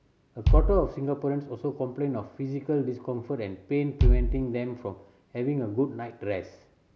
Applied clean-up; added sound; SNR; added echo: none; Bass drum; -3 dB; none.